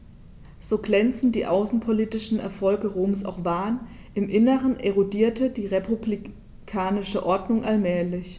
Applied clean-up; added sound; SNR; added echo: none; none; none; none.